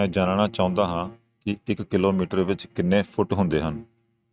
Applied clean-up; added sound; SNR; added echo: neural mask model RNNoise.